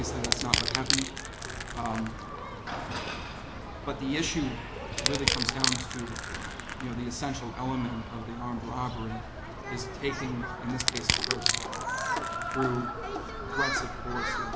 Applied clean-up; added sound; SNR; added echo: none; Human group actions + Crushing; -3 dB; none.